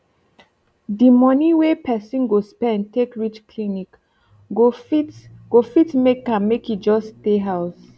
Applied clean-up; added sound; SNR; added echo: none; none; none; none.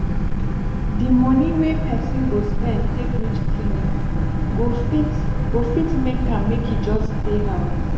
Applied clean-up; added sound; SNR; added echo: none; Boat, Water vehicle; -4 dB; reverberation time 0.9 s.